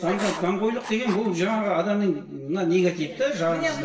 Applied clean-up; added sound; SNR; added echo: none; Writing; 14 dB; reverberation time 0.9 s.